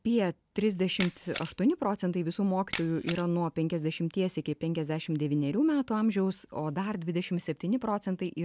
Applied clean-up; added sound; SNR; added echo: none; Camera; 5 dB; none.